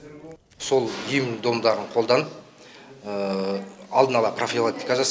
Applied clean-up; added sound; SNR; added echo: none; none; none; none.